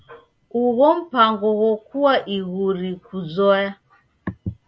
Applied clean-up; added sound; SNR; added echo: none; none; none; none.